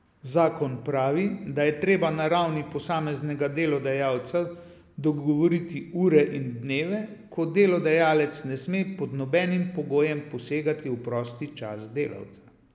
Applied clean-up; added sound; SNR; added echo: none; none; none; none.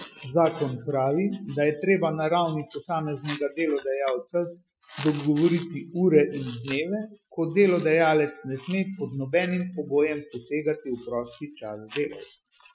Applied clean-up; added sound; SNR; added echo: classical method Wiener filter.